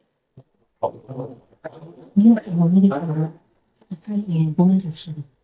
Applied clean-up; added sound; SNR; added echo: neural mask model DeepFilterNet 3.